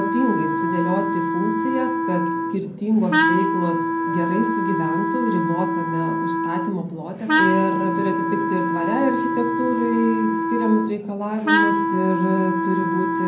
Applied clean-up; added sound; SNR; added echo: none; Wind instrument, woodwind instrument; -2 dB; reverberation time 0.5 s.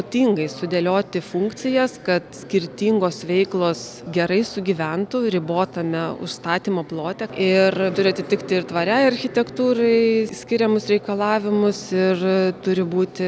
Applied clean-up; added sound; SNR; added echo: none; none; none; none.